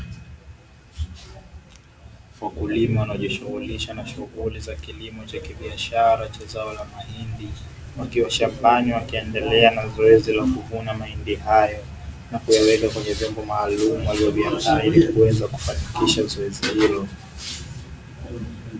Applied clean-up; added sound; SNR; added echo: none; none; none; none.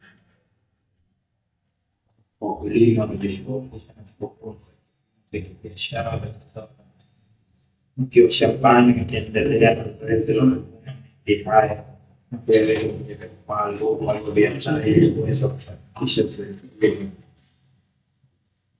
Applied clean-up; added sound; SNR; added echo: neural mask model DeepFilterNet 3.